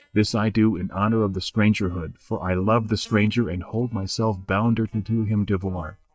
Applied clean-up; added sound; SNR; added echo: neural mask model DeepFilterNet 3.